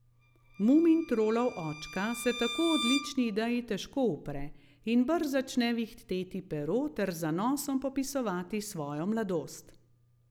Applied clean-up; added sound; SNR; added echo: none; Bowed string instrument; 10 dB; none.